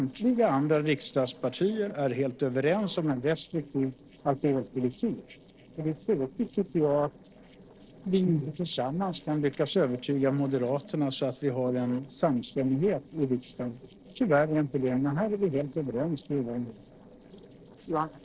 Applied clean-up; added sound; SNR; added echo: neural separator model SepFormer DNS4.